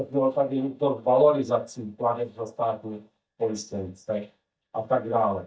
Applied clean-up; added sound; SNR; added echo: neural mask model DeepFilterNet 3.